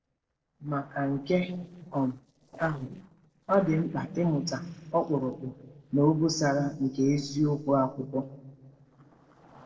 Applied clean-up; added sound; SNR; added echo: neural separator model SepFormer DNS4.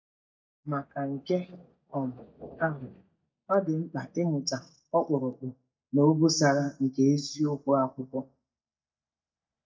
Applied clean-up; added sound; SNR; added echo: neural mask model DeepFilterNet 3.